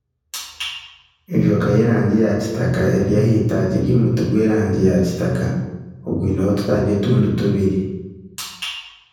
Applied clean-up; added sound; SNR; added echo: none; none; none; reverberation time 1.1 s.